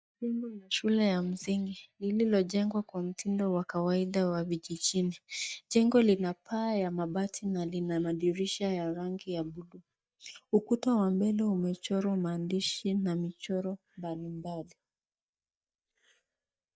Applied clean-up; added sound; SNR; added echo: neural mask model DeepFilterNet 3.